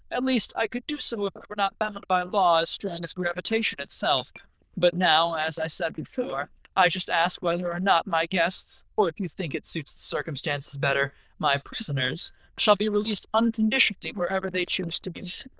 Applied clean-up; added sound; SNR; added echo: neural diffusion model UNIVERSE++.